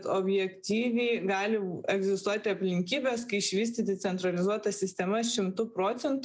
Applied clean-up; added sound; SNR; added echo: none; none; none; none.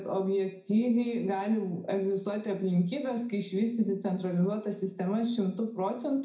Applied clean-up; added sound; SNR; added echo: none; none; none; reverberation time 0.4 s.